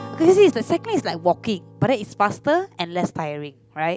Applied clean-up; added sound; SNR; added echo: none; Acoustic guitar / Strum; 20 dB; none.